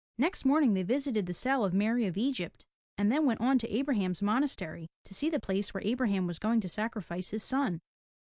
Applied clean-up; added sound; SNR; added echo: none; none; none; none.